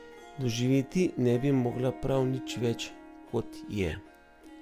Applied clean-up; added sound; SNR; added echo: none; Harp; 15 dB; none.